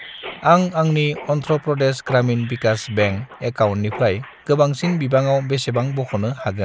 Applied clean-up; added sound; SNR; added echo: none; Mechanisms; 17 dB; none.